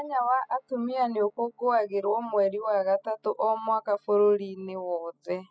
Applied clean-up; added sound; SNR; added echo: classical method spectral subtraction.